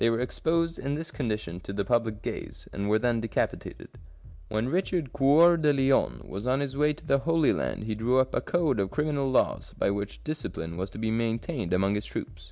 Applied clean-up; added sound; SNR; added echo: none; Bass drum; 18 dB; none.